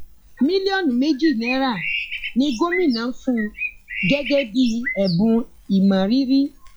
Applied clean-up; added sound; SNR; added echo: classical method log-MMSE.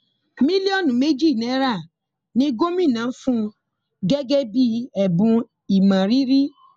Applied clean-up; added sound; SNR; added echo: none; none; none; none.